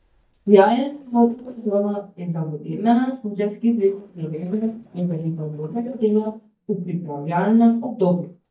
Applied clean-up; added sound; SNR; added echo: neural mask model DeepFilterNet 3.